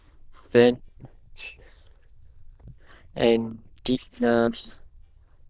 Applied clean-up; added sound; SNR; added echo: neural diffusion model UNIVERSE++.